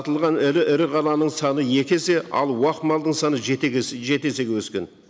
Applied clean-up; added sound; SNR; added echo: none; none; none; none.